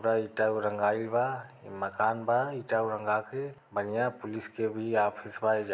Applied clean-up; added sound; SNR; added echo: none; none; none; none.